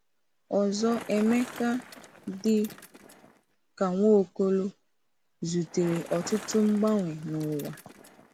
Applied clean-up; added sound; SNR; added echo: none; Bicycle; 18 dB; none.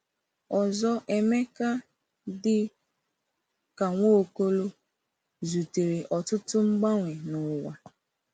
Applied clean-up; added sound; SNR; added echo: none; none; none; none.